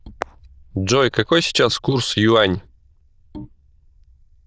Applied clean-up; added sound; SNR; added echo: neural diffusion model UNIVERSE++.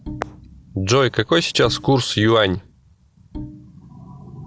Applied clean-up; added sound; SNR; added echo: none; Bowed string instrument; 16 dB; none.